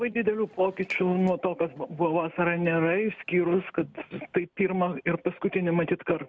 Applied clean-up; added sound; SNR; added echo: none; none; none; none.